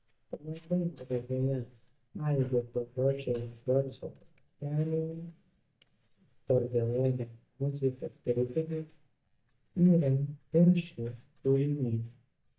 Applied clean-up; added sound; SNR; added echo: neural mask model DeepFilterNet 3.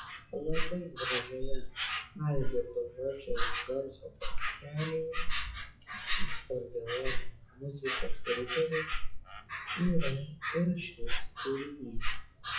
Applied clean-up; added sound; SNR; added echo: classical method WPE with log-MMSE.